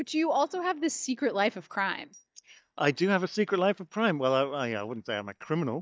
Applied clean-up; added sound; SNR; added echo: neural mask model DeepFilterNet 3.